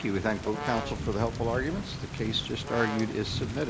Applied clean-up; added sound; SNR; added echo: none; Thunder / Rain + Brass instrument; 5 dB; none.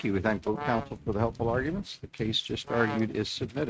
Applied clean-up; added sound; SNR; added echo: neural mask model RNNoise.